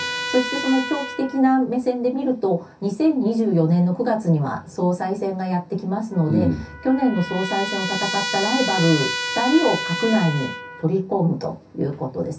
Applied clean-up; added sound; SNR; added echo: none; Trumpet; 9 dB; reverberation time 0.3 s.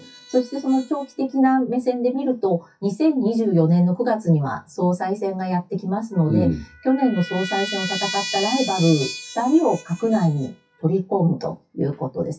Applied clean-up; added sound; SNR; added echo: classical method WPE with log-MMSE.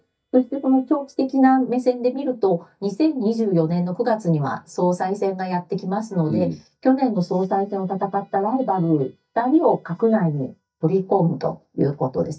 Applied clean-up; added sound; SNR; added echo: neural mask model DeepFilterNet 3.